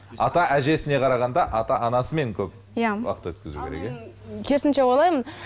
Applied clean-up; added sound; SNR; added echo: none; none; none; none.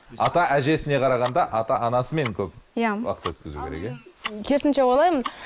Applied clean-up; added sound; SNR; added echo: neural mask model Resemble Enhance denoiser.